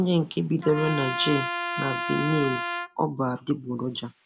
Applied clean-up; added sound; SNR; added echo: none; Trumpet; 6 dB; none.